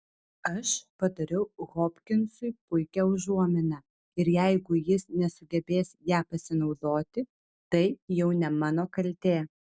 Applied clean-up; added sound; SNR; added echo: none; none; none; none.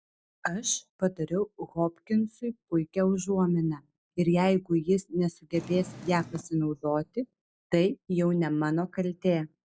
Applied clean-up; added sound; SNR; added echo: classical method log-MMSE.